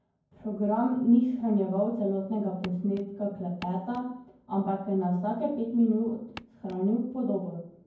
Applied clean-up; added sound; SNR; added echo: none; Walk, footsteps; 19 dB; reverberation time 0.9 s.